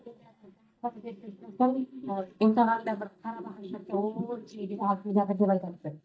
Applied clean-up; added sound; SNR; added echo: neural mask model DeepFilterNet 3.